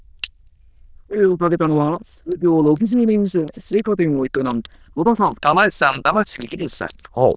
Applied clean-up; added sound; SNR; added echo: neural diffusion model UNIVERSE++.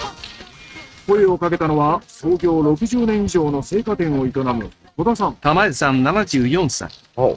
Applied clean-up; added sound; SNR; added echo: neural mask model RNNoise.